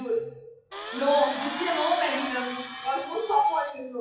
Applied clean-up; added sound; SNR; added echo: classical method WPE with log-MMSE.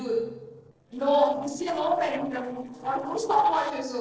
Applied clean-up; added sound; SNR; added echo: neural separator model SepFormer DNS4.